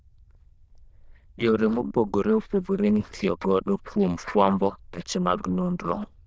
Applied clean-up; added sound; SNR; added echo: neural diffusion model UNIVERSE++.